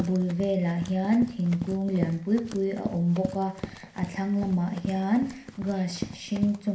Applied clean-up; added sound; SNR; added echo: none; Run; 11 dB; reverberation time 0.5 s.